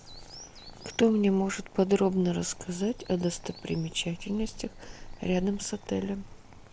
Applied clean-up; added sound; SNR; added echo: none; Bird vocalization, bird call, bird song; 16 dB; none.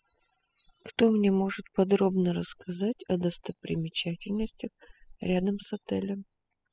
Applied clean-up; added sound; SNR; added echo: classical method spectral subtraction.